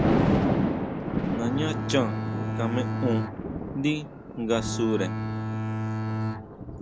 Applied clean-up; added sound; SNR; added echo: none; Bowed string instrument + Thunder; -3 dB; none.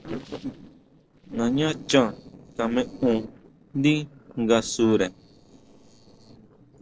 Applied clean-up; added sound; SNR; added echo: neural separator model SepFormer DNS4.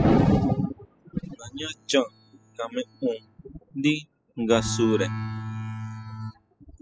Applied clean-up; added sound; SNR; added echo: classical method spectral subtraction.